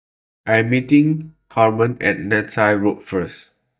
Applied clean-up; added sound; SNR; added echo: neural mask model DeepFilterNet 3.